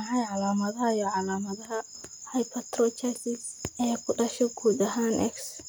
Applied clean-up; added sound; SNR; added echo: none; none; none; none.